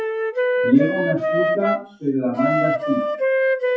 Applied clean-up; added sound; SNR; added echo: classical method WPE with log-MMSE.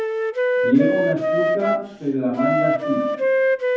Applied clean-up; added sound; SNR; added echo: none; Wind instrument, woodwind instrument; -3 dB; reverberation time 0.9 s.